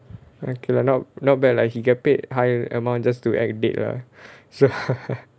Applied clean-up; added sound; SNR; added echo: none; none; none; none.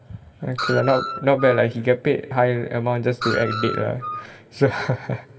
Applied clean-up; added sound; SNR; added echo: none; Screech; 7 dB; reverberation time 2.1 s.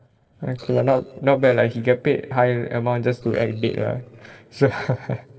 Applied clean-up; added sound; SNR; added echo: neural separator model SepFormer DNS4.